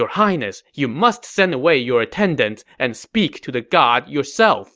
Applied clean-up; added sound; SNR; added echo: none; none; none; none.